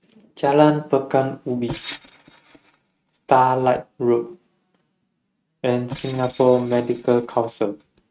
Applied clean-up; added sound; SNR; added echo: neural mask model RNNoise.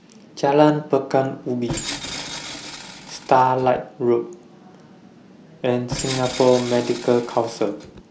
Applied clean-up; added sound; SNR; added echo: none; Tools; 11 dB; none.